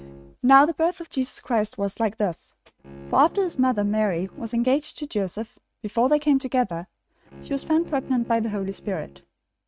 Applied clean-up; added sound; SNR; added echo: neural mask model RNNoise.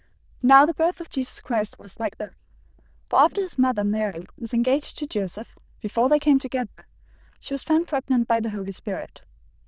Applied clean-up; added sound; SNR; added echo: neural diffusion model UNIVERSE++.